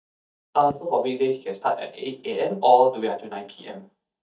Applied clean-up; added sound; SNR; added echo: neural mask model DeepFilterNet 3.